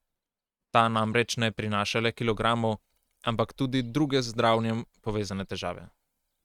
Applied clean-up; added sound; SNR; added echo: neural mask model RNNoise.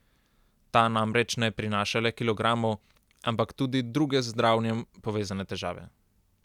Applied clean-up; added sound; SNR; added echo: none; none; none; none.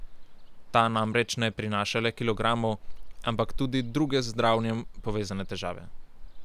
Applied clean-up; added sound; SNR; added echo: none; Ocean; 8 dB; none.